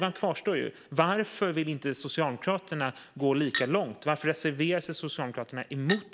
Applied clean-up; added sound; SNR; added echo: none; Chink, clink; 14 dB; none.